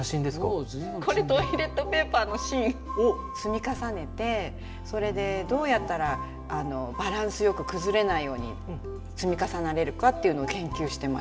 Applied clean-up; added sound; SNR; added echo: none; none; none; reverberation time 0.7 s.